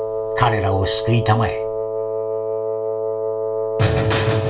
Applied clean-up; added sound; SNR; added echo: none; Wind instrument, woodwind instrument; 1 dB; reverberation time 0.2 s.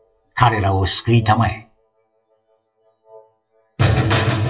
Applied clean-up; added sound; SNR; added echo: classical method WPE with log-MMSE.